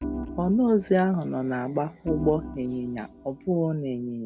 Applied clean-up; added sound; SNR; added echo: none; Organ; 12 dB; none.